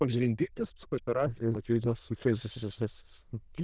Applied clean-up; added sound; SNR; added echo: neural diffusion model UNIVERSE++.